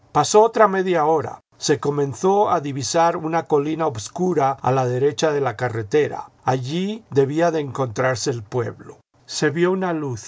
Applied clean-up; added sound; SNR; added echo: none; none; none; none.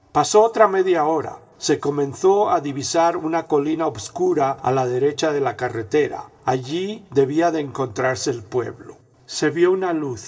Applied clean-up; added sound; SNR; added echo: none; none; none; reverberation time 0.9 s.